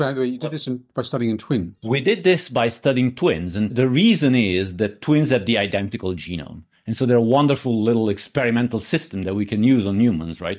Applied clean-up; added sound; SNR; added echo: neural mask model DeepFilterNet 3.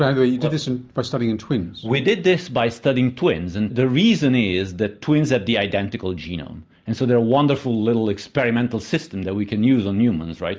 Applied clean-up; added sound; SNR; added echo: none; none; none; none.